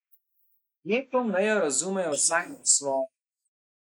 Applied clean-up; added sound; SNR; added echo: neural mask model Resemble Enhance denoiser.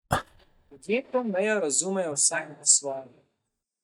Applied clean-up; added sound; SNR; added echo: neural mask model DeepFilterNet 3.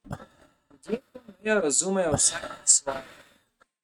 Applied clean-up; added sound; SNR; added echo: neural mask model RNNoise.